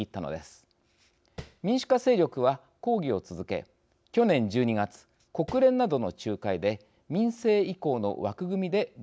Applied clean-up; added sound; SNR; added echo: none; Tap; 18 dB; none.